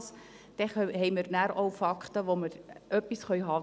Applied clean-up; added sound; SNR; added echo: none; none; none; none.